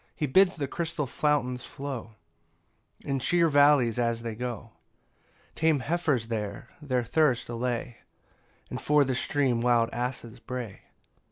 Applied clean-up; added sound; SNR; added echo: none; none; none; none.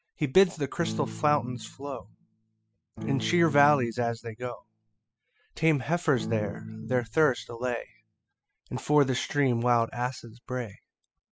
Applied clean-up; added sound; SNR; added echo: classical method spectral subtraction.